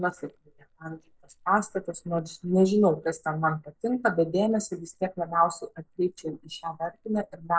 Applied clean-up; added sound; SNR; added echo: neural mask model DeepFilterNet 3.